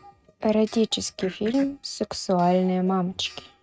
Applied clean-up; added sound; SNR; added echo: neural mask model RNNoise.